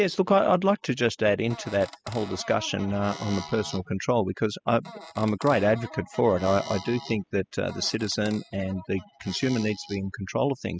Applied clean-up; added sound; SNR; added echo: classical method spectral subtraction.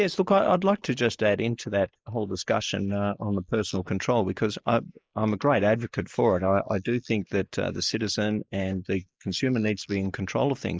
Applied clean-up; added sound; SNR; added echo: neural mask model Resemble Enhance denoiser.